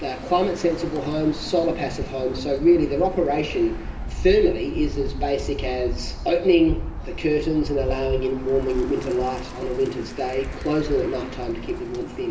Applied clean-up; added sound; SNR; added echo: none; Bird; 8 dB; reverberation time 0.7 s.